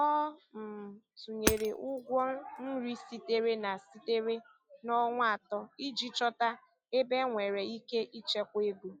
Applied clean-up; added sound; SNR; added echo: classical method log-MMSE.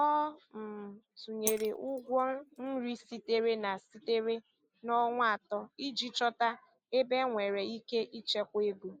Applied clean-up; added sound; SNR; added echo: neural mask model Resemble Enhance denoiser.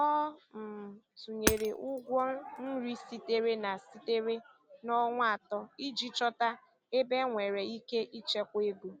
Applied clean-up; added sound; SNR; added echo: none; Hammer; 6 dB; none.